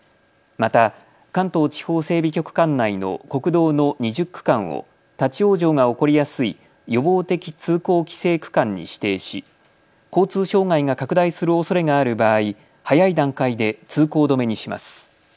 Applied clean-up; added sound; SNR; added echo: none; none; none; none.